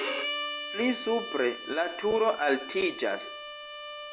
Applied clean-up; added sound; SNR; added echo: none; Bowed string instrument; 7 dB; none.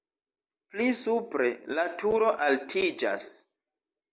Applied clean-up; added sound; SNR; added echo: none; none; none; none.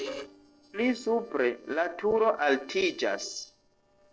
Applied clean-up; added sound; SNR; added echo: neural separator model SepFormer DNS4.